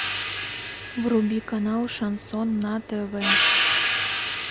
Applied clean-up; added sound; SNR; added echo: none; Cymbal; -1 dB; none.